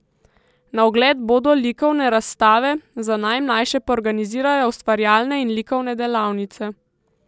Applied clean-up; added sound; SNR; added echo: none; none; none; none.